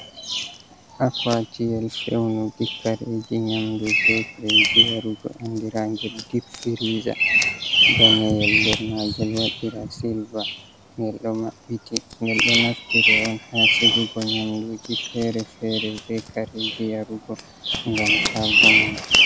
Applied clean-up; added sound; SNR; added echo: none; Bird vocalization, bird call, bird song; -3 dB; none.